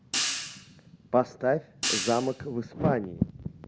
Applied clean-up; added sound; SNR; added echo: none; Hi-hat; 6 dB; none.